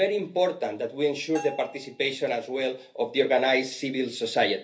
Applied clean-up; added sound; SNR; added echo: none; Bell; 17 dB; reverberation time 0.3 s.